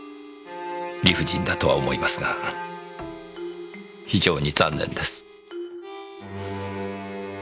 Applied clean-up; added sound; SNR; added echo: none; Harmonica + Bowed string instrument; 15 dB; none.